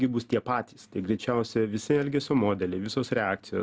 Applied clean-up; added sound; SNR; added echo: none; none; none; none.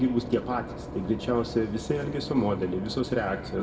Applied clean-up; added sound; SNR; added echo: none; Engine / Boat, Water vehicle; 10 dB; reverberation time 1.4 s.